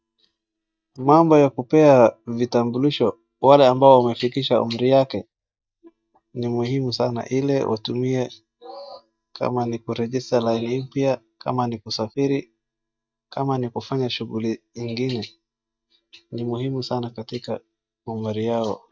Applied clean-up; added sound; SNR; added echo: neural mask model DeepFilterNet 3.